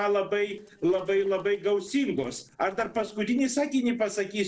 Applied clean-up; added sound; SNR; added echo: neural separator model SepFormer DNS4.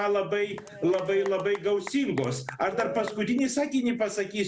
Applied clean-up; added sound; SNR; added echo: none; Applause / Cheering / Clapping; 13 dB; none.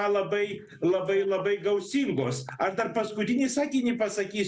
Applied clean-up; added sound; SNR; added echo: neural mask model Resemble Enhance denoiser.